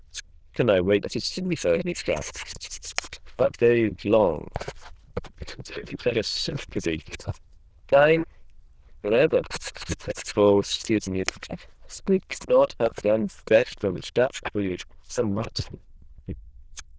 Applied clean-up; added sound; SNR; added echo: neural diffusion model UNIVERSE++.